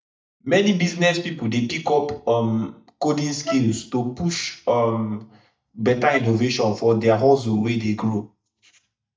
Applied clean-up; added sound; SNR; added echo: neural mask model DeepFilterNet 3.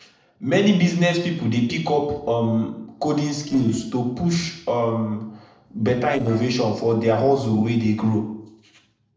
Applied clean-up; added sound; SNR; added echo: neural separator model SepFormer DNS4.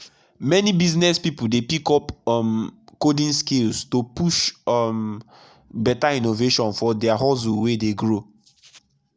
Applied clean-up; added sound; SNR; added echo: none; none; none; none.